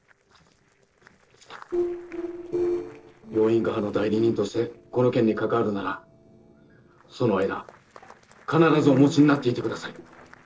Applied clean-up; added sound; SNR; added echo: neural separator model SepFormer DNS4.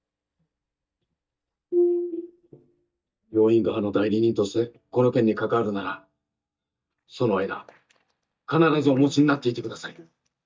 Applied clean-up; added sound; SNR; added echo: neural mask model DeepFilterNet 3.